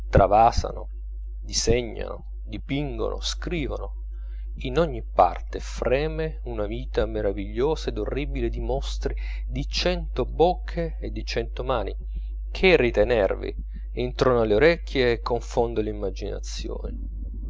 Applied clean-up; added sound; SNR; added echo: none; none; none; none.